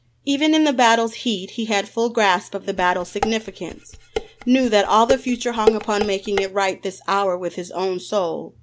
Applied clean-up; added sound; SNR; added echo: none; Dishes, pots, and pans; 6 dB; none.